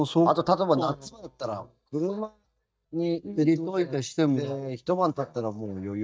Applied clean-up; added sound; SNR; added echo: neural mask model DeepFilterNet 3.